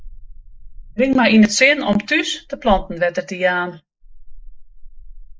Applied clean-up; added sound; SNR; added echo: neural mask model Resemble Enhance denoiser.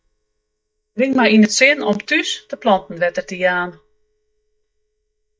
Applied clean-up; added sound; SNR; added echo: neural mask model DeepFilterNet 3.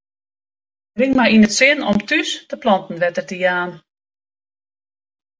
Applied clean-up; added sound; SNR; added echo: none; none; none; none.